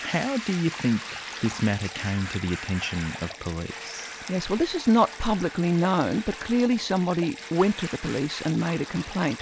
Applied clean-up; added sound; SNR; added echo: none; Stream + Domestic sounds, home sounds; 12 dB; none.